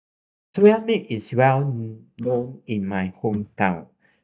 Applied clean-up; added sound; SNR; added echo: neural mask model DeepFilterNet 3.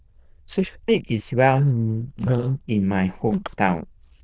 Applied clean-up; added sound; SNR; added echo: neural diffusion model UNIVERSE++.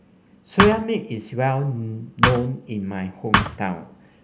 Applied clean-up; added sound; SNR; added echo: none; Thump, thud; -4 dB; none.